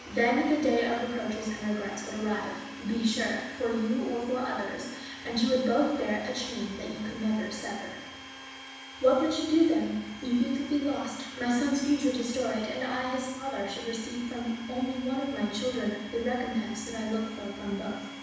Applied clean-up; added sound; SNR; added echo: none; Domestic sounds, home sounds; 14 dB; reverberation time 1.1 s.